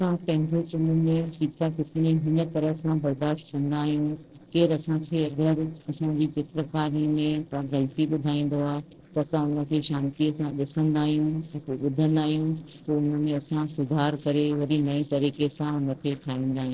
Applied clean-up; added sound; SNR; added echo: neural separator model SepFormer DNS4.